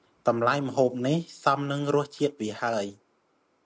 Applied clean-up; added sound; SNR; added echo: none; none; none; none.